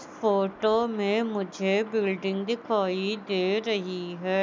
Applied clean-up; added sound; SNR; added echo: none; none; none; none.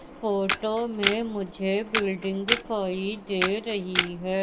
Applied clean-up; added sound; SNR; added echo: none; Camera; 3 dB; reverberation time 0.4 s.